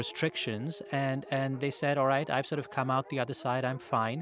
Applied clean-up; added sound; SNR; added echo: none; Dog; 19 dB; none.